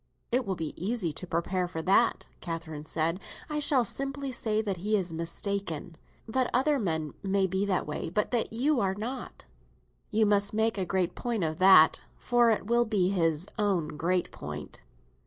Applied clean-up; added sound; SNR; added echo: none; none; none; none.